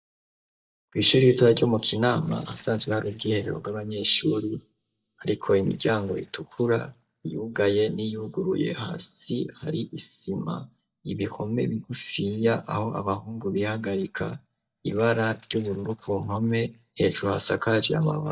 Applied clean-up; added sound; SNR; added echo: neural mask model DeepFilterNet 3.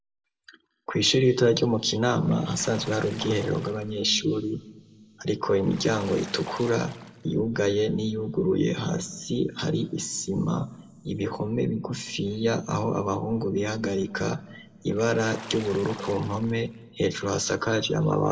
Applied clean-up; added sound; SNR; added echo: none; Water / Splash, splatter; 17 dB; reverberation time 1.0 s.